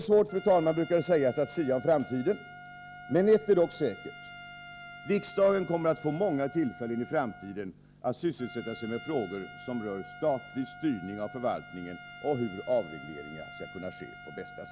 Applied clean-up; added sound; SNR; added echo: none; Trumpet; 17 dB; none.